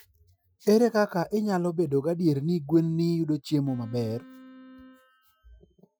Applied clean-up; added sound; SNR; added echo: classical method Wiener filter.